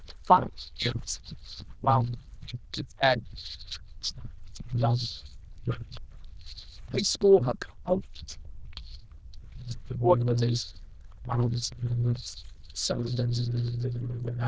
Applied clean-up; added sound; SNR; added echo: neural diffusion model UNIVERSE++.